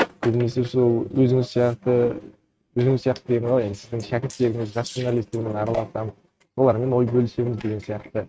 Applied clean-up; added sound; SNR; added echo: neural mask model RNNoise.